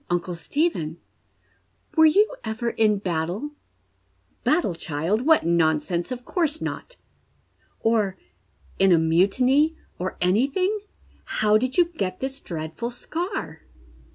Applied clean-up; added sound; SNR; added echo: none; none; none; none.